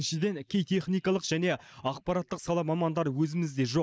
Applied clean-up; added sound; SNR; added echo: neural mask model Resemble Enhance denoiser.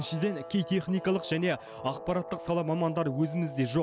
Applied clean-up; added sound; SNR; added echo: none; Guitar; 13 dB; none.